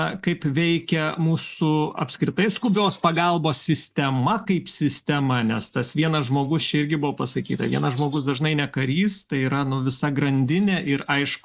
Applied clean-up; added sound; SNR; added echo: neural mask model Resemble Enhance denoiser.